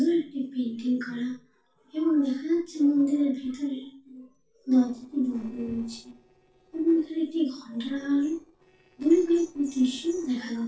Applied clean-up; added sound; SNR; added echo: neural separator model SepFormer DNS4.